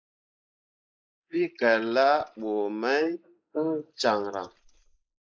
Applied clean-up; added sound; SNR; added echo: neural mask model Resemble Enhance denoiser.